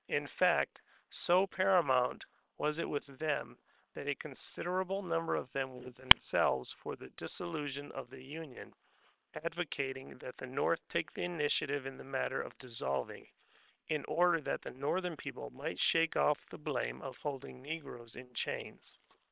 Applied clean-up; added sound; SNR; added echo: neural separator model SepFormer WHAM!.